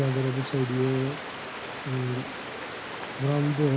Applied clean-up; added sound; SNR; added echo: none; Stream; 8 dB; none.